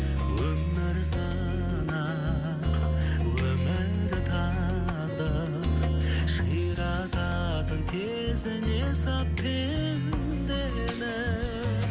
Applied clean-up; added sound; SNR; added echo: none; none; none; none.